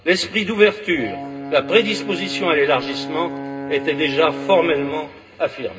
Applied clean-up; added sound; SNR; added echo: none; Brass instrument; 11 dB; reverberation time 0.2 s.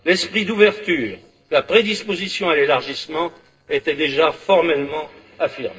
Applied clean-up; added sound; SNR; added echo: neural separator model SepFormer DNS4.